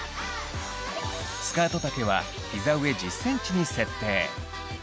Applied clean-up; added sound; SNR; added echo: none; none; none; none.